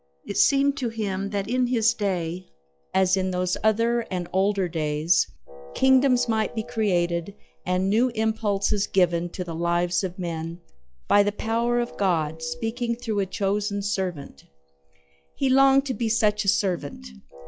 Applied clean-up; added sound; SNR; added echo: classical method log-MMSE.